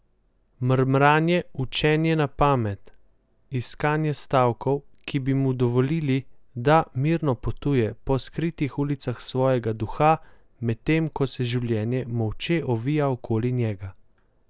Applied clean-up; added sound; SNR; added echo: none; none; none; none.